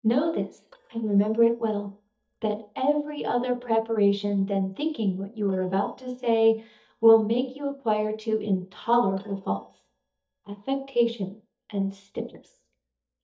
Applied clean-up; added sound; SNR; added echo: neural mask model DeepFilterNet 3.